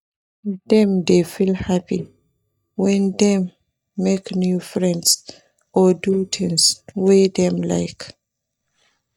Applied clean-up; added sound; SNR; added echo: neural mask model DeepFilterNet 3.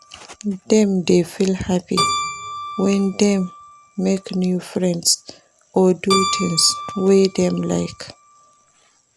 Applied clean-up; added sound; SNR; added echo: none; Keyboard (musical); 10 dB; none.